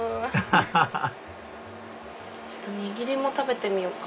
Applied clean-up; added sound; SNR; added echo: none; none; none; reverberation time 0.2 s.